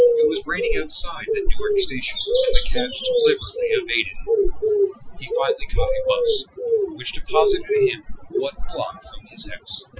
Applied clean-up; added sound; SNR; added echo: classical method Wiener filter.